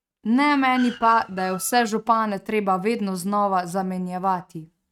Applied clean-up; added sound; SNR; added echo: neural mask model RNNoise.